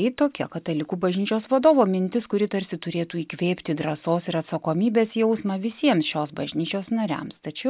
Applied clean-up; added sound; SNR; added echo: none; none; none; none.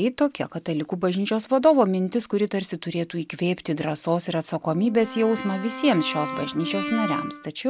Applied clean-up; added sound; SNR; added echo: none; Brass instrument; 8 dB; none.